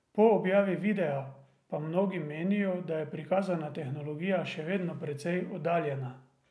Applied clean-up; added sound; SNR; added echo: none; none; none; none.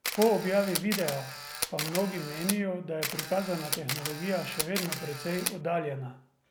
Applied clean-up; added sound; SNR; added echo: none; Camera; 5 dB; none.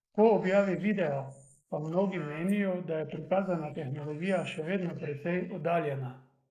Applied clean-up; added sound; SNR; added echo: neural mask model Resemble Enhance denoiser.